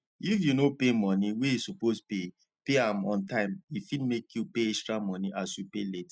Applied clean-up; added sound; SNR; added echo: none; none; none; none.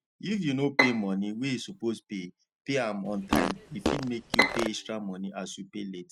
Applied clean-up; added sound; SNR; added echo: none; Bowed string instrument + Fart; -2 dB; none.